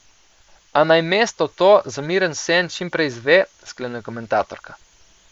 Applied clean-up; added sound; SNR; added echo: neural mask model Resemble Enhance denoiser.